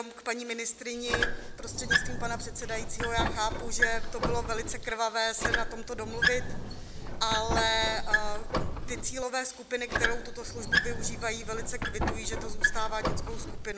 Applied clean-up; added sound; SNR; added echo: none; Squeak; -3 dB; none.